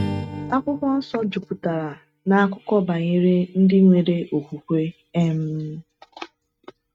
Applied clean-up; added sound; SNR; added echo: neural mask model RNNoise.